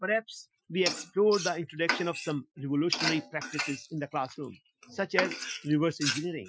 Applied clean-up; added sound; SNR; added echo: classical method Wiener filter.